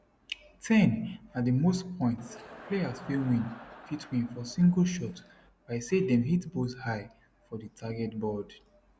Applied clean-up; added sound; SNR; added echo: none; Crowd; 19 dB; none.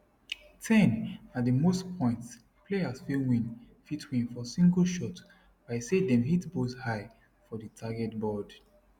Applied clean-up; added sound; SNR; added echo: none; none; none; none.